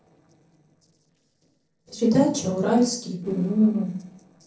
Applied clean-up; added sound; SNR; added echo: neural separator model SepFormer DNS4.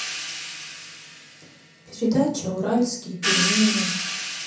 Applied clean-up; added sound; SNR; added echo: none; Crash cymbal / Hi-hat; 2 dB; reverberation time 0.6 s.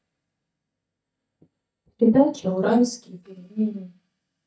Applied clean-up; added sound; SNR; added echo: neural mask model DeepFilterNet 3.